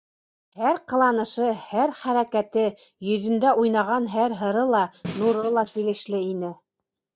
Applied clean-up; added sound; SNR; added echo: neural mask model DeepFilterNet 3.